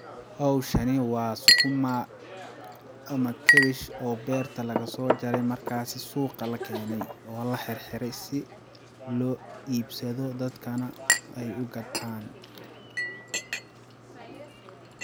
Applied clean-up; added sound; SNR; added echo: none; Chink, clink; 0 dB; none.